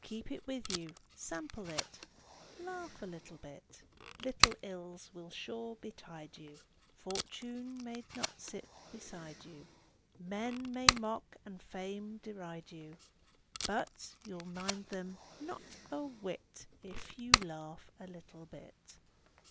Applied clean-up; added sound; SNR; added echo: none; Packing tape, duct tape; -3 dB; none.